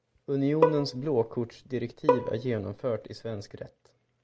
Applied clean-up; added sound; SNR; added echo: none; Bowed string instrument; 0 dB; none.